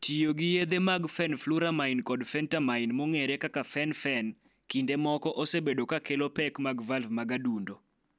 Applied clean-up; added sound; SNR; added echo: none; none; none; none.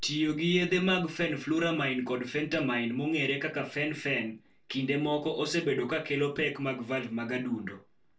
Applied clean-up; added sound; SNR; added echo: none; none; none; reverberation time 0.2 s.